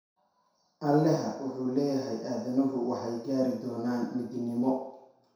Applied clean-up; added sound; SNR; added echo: none; none; none; reverberation time 0.7 s.